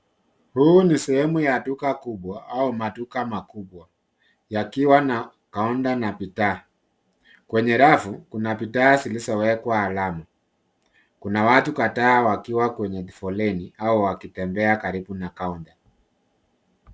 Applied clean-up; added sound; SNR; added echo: none; none; none; none.